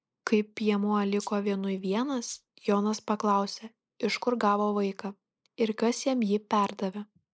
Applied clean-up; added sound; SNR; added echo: neural mask model Resemble Enhance denoiser.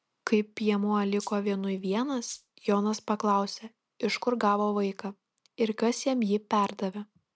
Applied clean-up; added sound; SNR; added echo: none; Rattle (instrument); 19 dB; none.